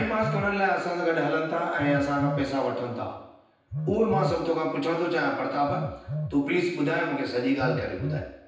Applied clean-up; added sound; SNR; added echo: none; Telephone; 10 dB; reverberation time 0.9 s.